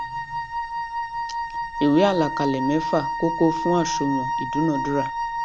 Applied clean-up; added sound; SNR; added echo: none; Wind instrument, woodwind instrument; 3 dB; none.